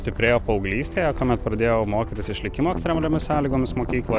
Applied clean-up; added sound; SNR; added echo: none; Strum; 9 dB; none.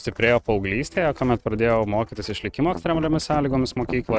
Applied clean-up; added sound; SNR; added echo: neural mask model RNNoise.